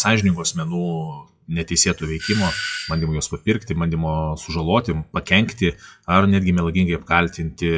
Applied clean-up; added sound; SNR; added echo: classical method WPE with log-MMSE.